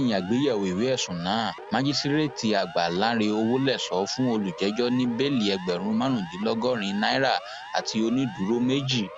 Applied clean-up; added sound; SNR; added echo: none; Siren; 15 dB; none.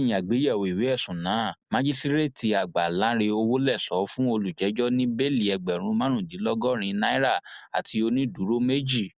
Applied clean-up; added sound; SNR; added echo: none; none; none; none.